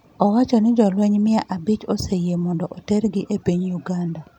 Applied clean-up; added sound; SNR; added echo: none; none; none; none.